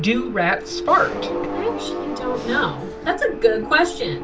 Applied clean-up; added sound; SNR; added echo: none; Mechanisms; 10 dB; reverberation time 0.2 s.